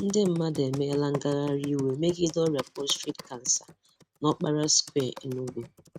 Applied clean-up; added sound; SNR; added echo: neural mask model RNNoise.